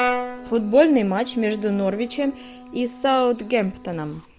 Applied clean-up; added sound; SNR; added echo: none; Brass instrument; 10 dB; none.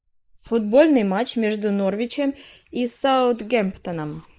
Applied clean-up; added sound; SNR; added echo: neural mask model Resemble Enhance denoiser.